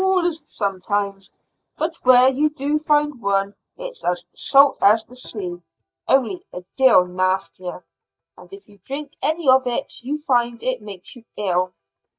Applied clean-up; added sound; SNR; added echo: neural mask model DeepFilterNet 3.